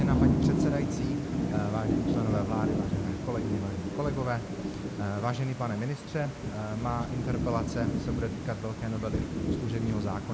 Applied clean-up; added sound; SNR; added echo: none; Thunder / Rain; -2 dB; none.